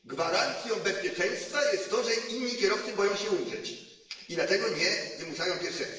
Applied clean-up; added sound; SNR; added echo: none; none; none; reverberation time 1.1 s.